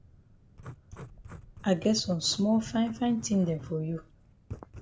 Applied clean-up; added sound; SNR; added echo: none; Writing; 16 dB; none.